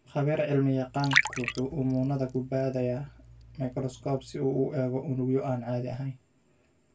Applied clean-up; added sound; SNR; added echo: none; Liquid; 5 dB; reverberation time 0.1 s.